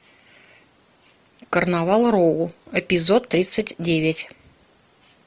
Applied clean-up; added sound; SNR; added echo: none; none; none; none.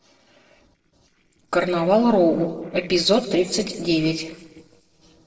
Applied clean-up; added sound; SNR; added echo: neural separator model SepFormer DNS4.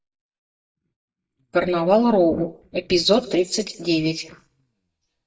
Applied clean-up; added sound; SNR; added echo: neural mask model DeepFilterNet 3.